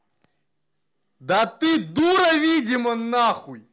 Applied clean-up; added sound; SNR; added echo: none; none; none; none.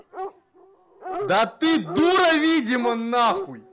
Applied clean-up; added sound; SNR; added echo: none; Dog; 12 dB; none.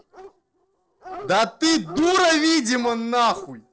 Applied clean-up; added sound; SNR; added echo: neural separator model SepFormer DNS4.